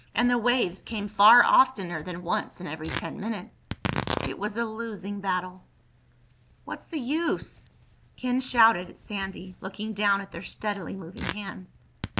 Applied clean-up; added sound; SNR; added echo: none; Tearing; 11 dB; none.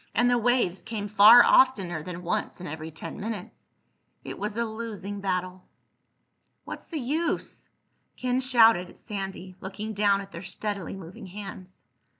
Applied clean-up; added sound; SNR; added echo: none; none; none; none.